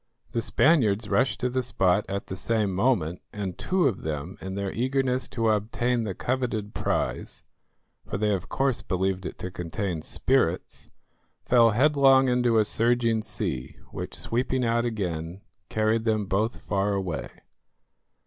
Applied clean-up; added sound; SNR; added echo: none; none; none; none.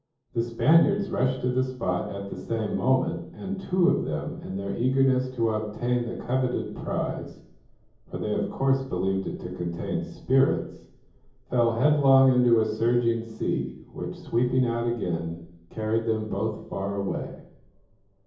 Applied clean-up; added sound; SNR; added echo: none; none; none; reverberation time 0.7 s.